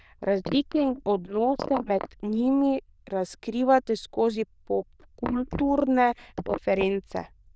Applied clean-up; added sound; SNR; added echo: neural diffusion model UNIVERSE++.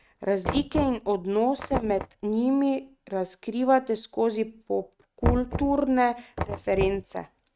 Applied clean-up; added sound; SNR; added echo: neural mask model RNNoise.